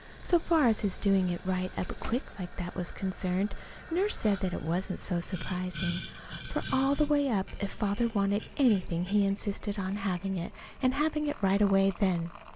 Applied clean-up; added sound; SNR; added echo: none; Boiling; 13 dB; none.